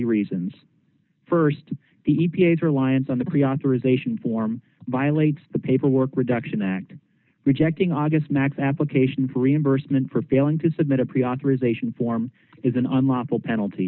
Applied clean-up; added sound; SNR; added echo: none; none; none; none.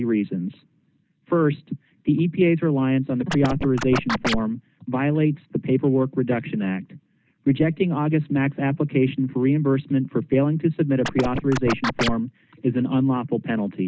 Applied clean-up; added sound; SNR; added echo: none; Scratching (performance technique); 4 dB; none.